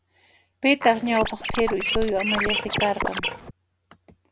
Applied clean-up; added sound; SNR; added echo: none; Scratching (performance technique); 2 dB; none.